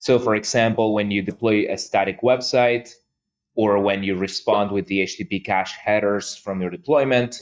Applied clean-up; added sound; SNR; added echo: neural mask model DeepFilterNet 3.